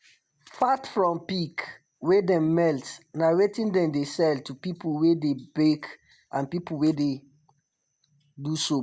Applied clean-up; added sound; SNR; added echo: none; none; none; none.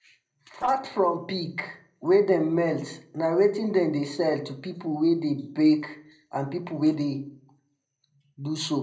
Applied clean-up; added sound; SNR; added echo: neural separator model SepFormer DNS4.